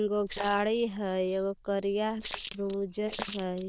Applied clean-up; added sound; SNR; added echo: neural diffusion model UNIVERSE++.